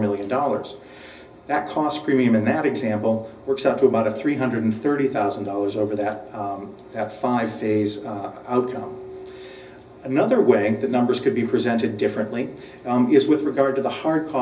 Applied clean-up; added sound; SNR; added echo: none; none; none; reverberation time 0.4 s.